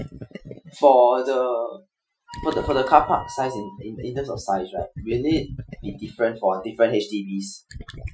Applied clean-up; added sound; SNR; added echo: classical method Wiener filter.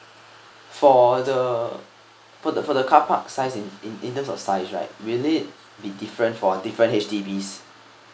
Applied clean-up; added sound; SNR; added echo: none; none; none; none.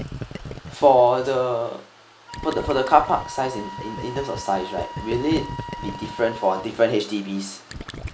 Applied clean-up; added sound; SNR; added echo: none; Wind instrument, woodwind instrument + Gurgling; 12 dB; none.